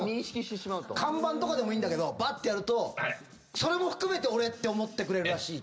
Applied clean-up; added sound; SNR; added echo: none; none; none; none.